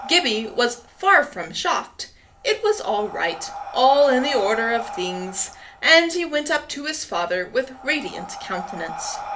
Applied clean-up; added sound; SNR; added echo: none; Breathing; 14 dB; reverberation time 0.3 s.